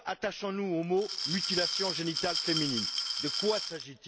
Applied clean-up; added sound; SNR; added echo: none; Glass; 1 dB; none.